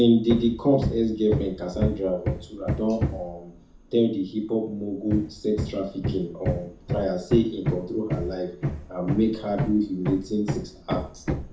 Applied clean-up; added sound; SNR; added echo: none; Hammer; 5 dB; reverberation time 0.6 s.